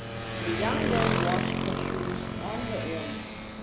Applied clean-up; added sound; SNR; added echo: none; Motorcycle; -4 dB; none.